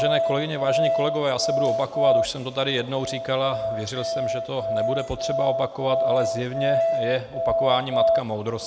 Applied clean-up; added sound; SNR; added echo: none; Musical instrument; -2 dB; none.